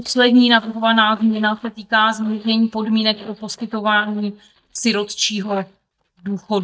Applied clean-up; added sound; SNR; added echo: neural mask model DeepFilterNet 3.